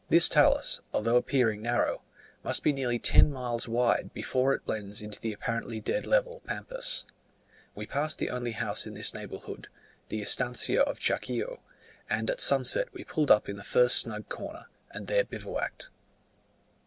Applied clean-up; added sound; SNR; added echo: none; none; none; none.